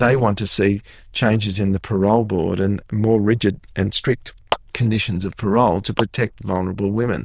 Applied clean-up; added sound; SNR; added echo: neural diffusion model UNIVERSE++.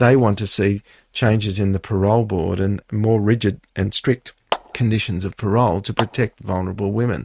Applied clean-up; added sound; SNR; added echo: neural mask model RNNoise.